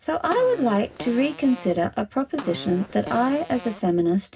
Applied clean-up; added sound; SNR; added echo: none; Fart; 16 dB; reverberation time 0.4 s.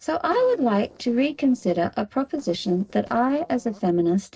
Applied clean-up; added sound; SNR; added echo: neural separator model SepFormer DNS4.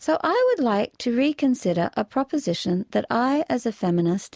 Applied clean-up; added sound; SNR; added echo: none; none; none; none.